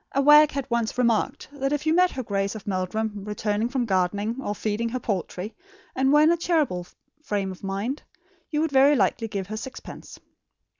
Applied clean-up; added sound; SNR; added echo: none; none; none; none.